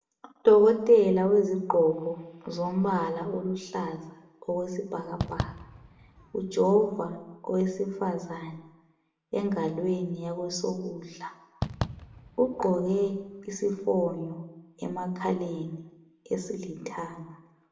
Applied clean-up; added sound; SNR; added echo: none; Fireworks; 10 dB; reverberation time 0.7 s.